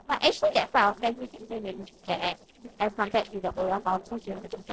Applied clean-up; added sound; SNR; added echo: neural separator model SepFormer DNS4.